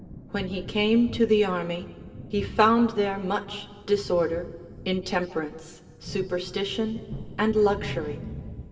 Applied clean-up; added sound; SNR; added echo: none; Thunder; 13 dB; reverberation time 1.7 s.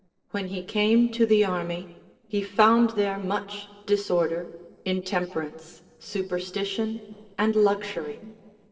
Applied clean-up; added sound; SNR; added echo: neural separator model SepFormer DNS4.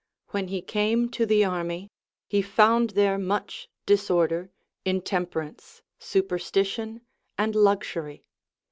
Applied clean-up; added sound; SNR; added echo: none; none; none; none.